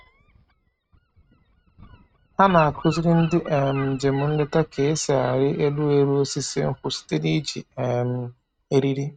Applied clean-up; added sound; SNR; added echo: neural mask model RNNoise.